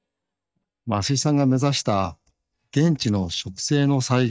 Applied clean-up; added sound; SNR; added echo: neural mask model DeepFilterNet 3.